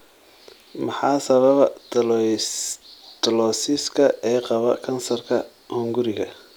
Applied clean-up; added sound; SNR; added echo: none; none; none; none.